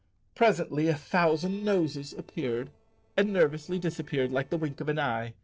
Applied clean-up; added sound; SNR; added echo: neural separator model SepFormer DNS4.